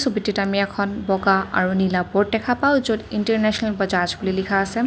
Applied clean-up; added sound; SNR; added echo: none; none; none; none.